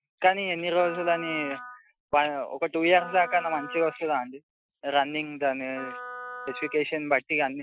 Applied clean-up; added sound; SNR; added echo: classical method Wiener filter.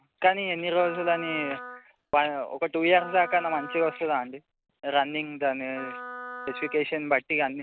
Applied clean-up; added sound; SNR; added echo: none; Wind instrument, woodwind instrument; 14 dB; none.